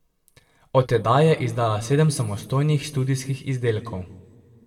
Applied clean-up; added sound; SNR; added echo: none; none; none; reverberation time 1.2 s.